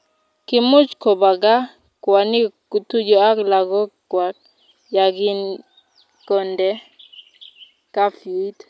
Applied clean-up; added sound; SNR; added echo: none; none; none; none.